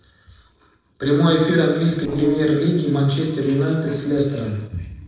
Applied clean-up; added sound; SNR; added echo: neural separator model SepFormer DNS4.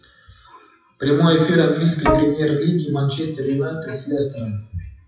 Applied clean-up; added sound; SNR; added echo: classical method WPE with log-MMSE.